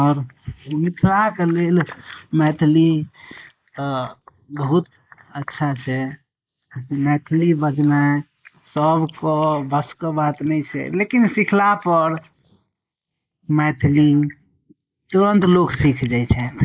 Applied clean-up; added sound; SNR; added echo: neural mask model Resemble Enhance denoiser.